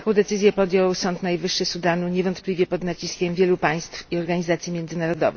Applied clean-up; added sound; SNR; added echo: none; none; none; none.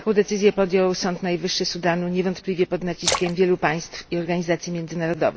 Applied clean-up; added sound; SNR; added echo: none; Splash, splatter; 9 dB; none.